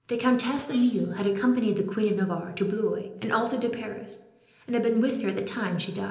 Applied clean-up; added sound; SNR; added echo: neural separator model SepFormer DNS4.